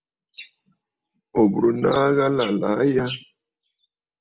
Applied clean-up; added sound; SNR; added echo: none; none; none; none.